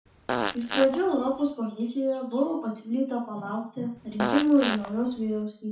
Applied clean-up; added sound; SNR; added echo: none; Fart; 5 dB; reverberation time 0.7 s.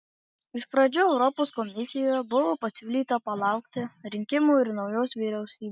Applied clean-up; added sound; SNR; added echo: none; none; none; none.